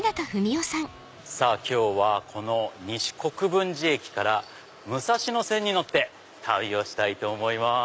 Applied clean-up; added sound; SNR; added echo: none; none; none; none.